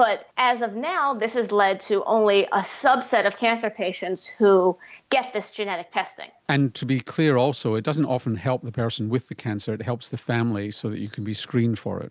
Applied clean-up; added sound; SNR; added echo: none; none; none; none.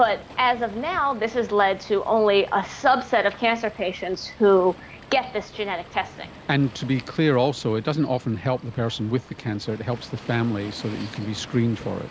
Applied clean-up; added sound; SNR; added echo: none; Waves, surf; 19 dB; none.